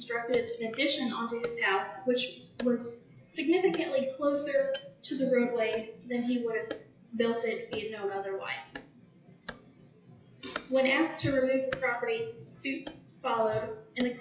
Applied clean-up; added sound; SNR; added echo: classical method WPE with log-MMSE.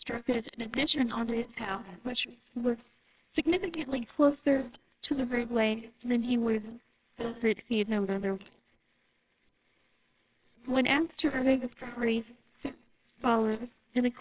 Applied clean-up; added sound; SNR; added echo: neural separator model SepFormer WHAMR!.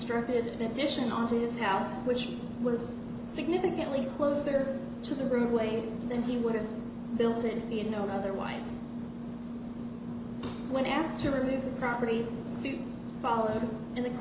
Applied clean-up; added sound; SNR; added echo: none; none; none; none.